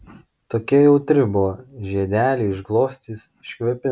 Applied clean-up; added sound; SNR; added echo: none; none; none; none.